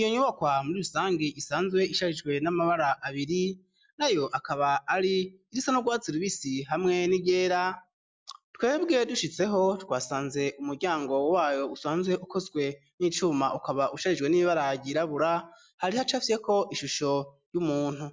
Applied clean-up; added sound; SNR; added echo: none; none; none; none.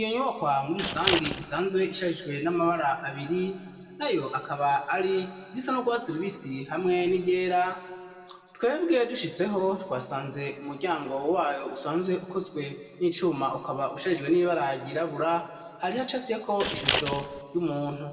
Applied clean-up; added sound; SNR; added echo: none; Scissors; 0 dB; reverberation time 1.7 s.